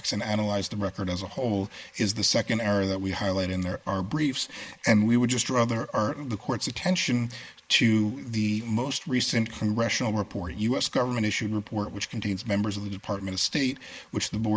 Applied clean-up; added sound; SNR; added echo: neural mask model Resemble Enhance denoiser.